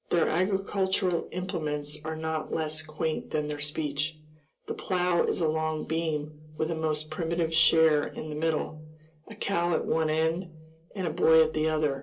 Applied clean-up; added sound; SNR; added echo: none; none; none; reverberation time 0.2 s.